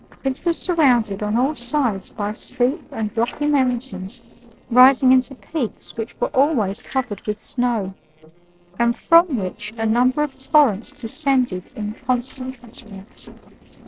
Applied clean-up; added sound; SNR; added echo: neural separator model SepFormer DNS4.